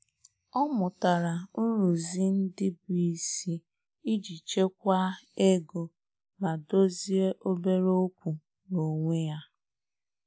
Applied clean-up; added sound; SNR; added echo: none; none; none; none.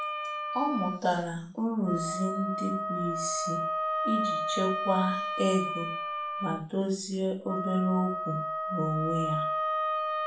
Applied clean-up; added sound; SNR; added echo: none; Wind instrument, woodwind instrument; 1 dB; reverberation time 0.4 s.